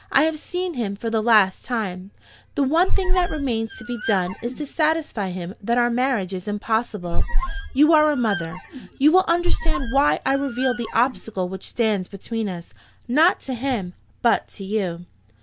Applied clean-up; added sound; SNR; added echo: none; Squeak; -3 dB; none.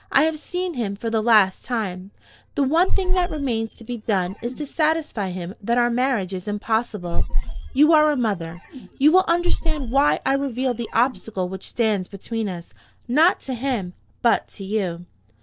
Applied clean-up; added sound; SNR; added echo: neural separator model SepFormer DNS4.